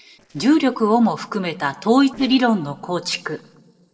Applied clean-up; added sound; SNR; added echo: neural separator model SepFormer DNS4.